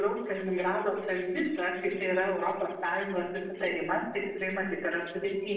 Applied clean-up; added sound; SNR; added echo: neural separator model SepFormer DNS4.